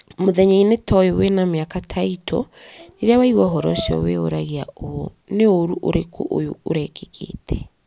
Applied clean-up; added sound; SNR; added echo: none; Brass instrument; 15 dB; none.